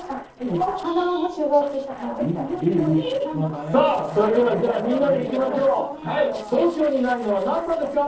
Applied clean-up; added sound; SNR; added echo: neural separator model SepFormer DNS4.